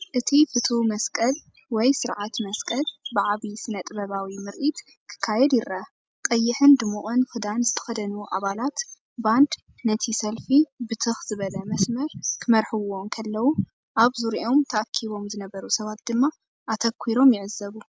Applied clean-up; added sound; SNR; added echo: none; none; none; none.